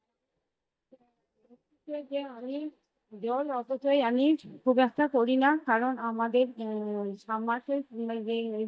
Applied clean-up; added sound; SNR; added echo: neural mask model DeepFilterNet 3.